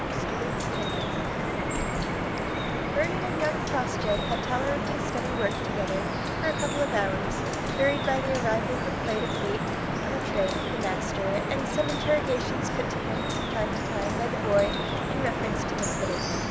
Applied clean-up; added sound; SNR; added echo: none; Drip; -3 dB; none.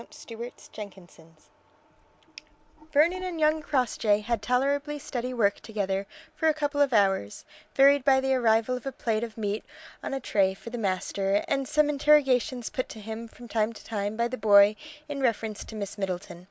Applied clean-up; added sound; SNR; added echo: none; none; none; none.